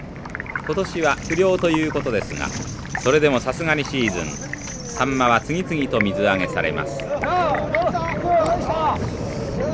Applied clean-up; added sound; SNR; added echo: none; Stream; 14 dB; none.